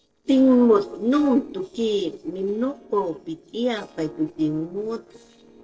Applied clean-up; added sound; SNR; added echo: neural separator model SepFormer DNS4.